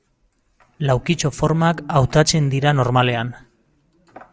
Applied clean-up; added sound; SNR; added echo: none; none; none; none.